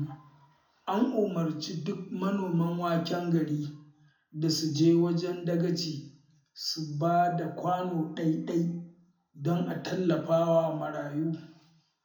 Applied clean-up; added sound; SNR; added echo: none; none; none; reverberation time 0.4 s.